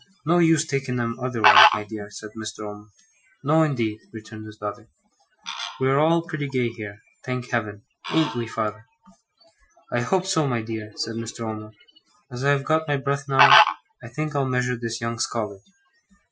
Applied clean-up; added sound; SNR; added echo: classical method Wiener filter.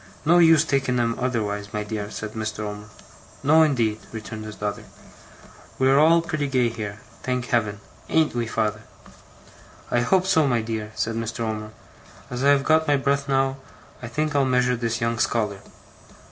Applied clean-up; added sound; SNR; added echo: none; none; none; none.